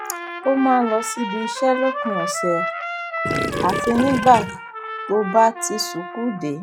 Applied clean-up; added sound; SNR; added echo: classical method log-MMSE.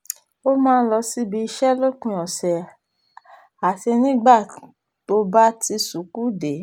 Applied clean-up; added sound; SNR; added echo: none; none; none; none.